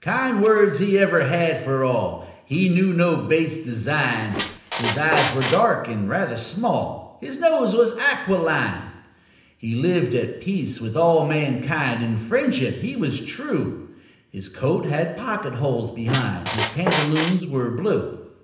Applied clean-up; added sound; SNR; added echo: none; Squeak; 4 dB; reverberation time 0.9 s.